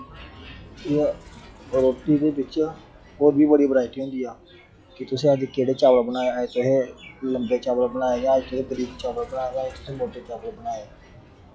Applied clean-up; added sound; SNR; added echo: classical method log-MMSE.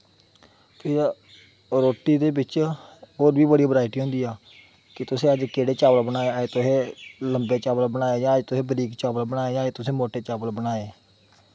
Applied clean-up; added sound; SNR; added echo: none; none; none; none.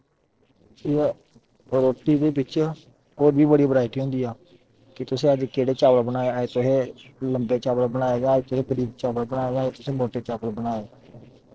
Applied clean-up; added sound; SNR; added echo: neural separator model SepFormer DNS4.